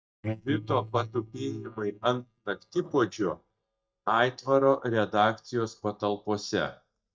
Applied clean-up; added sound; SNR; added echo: neural mask model DeepFilterNet 3.